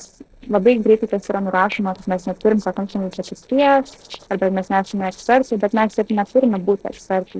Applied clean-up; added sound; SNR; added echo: neural separator model SepFormer DNS4.